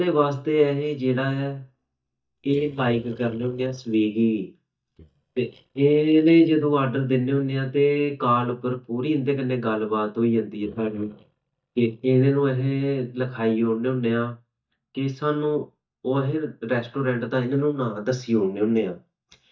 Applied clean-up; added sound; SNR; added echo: neural mask model DeepFilterNet 3.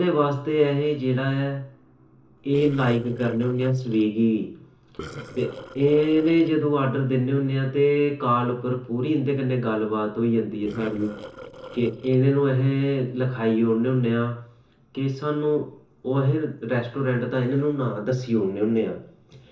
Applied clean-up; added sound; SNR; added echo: neural separator model SepFormer DNS4.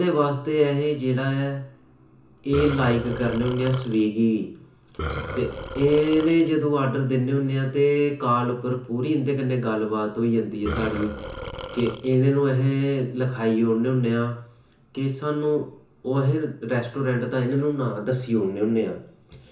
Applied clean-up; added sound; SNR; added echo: none; Burping, eructation; 9 dB; reverberation time 0.7 s.